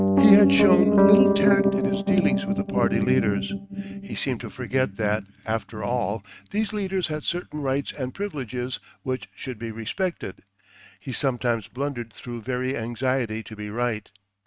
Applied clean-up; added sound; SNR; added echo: neural mask model RNNoise.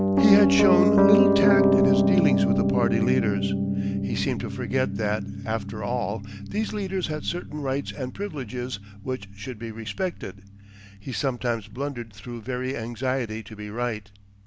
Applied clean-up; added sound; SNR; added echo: none; Piano; -3 dB; none.